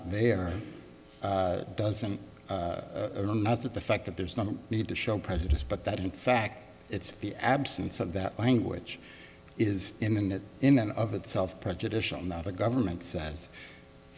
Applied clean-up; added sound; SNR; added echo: none; none; none; none.